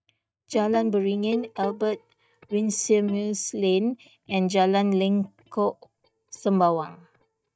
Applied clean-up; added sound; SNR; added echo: neural mask model DeepFilterNet 3.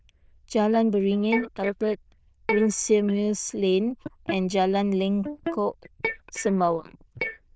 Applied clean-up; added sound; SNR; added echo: neural diffusion model UNIVERSE++.